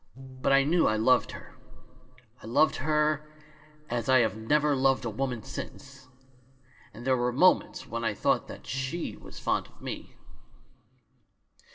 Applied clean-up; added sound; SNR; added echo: none; Buzz; 9 dB; reverberation time 1.7 s.